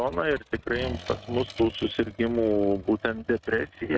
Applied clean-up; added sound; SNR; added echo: neural mask model RNNoise.